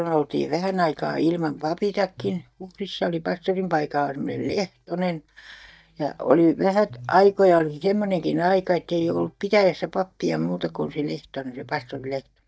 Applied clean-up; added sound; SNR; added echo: neural mask model DeepFilterNet 3.